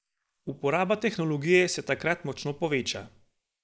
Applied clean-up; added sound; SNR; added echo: neural mask model Resemble Enhance denoiser.